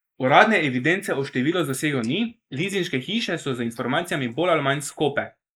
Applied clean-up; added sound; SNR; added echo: neural mask model Resemble Enhance denoiser.